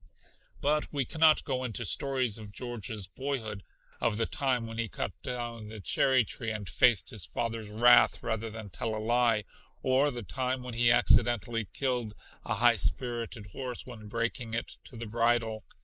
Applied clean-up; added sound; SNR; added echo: neural mask model Resemble Enhance denoiser.